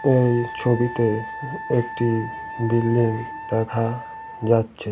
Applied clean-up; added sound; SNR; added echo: none; Wind instrument, woodwind instrument; 12 dB; none.